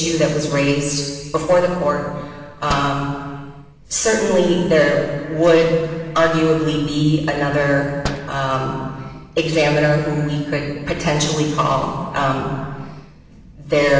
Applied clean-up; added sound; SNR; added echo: none; Slam; 16 dB; reverberation time 1.6 s.